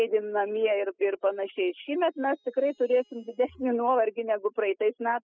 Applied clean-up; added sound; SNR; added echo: classical method spectral subtraction.